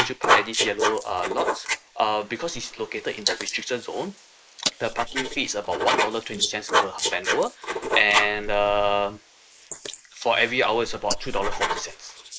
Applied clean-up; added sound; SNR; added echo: neural mask model Resemble Enhance denoiser.